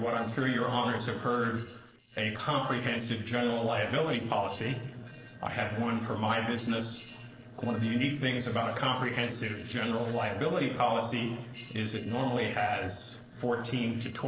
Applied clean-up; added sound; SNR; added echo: neural separator model SepFormer DNS4.